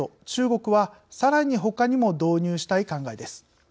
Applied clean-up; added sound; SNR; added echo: none; none; none; none.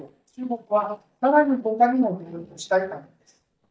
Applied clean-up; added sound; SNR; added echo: neural mask model DeepFilterNet 3.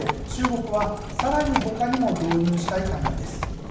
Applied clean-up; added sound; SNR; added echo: none; Livestock, farm animals, working animals; 4 dB; reverberation time 0.9 s.